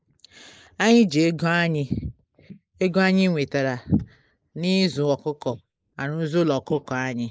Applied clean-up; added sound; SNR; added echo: neural mask model Resemble Enhance denoiser.